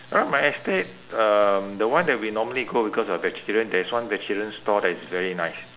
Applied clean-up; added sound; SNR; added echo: none; none; none; none.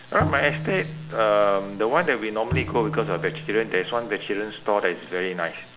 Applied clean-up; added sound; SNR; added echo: none; Bowed string instrument; 9 dB; none.